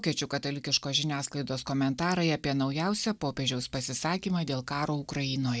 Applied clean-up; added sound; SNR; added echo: none; none; none; none.